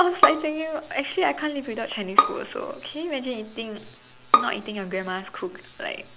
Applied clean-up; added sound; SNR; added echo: none; Bowed string instrument; 0 dB; none.